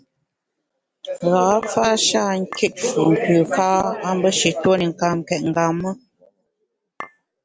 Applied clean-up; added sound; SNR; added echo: none; Chink, clink; 17 dB; none.